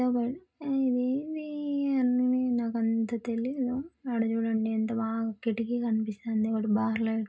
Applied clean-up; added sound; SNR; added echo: none; none; none; reverberation time 0.2 s.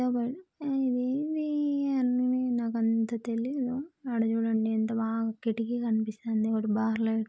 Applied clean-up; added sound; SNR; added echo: none; none; none; none.